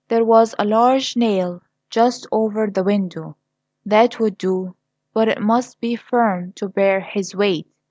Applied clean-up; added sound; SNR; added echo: none; none; none; none.